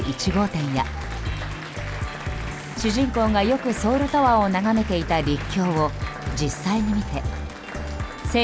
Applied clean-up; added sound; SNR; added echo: none; Applause; 15 dB; none.